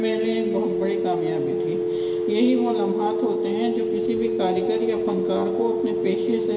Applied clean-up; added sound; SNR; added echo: none; Telephone; -2 dB; reverberation time 2.3 s.